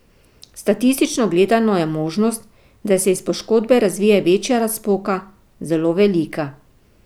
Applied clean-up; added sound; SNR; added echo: none; none; none; none.